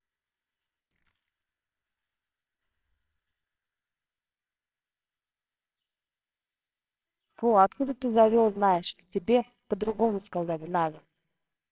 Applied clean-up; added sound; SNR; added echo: neural separator model SepFormer WHAMR!.